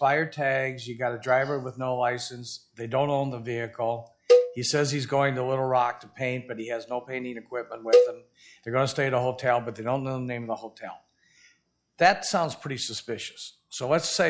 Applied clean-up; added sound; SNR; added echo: classical method log-MMSE.